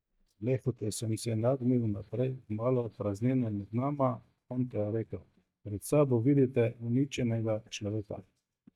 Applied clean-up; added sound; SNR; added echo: neural mask model DeepFilterNet 3.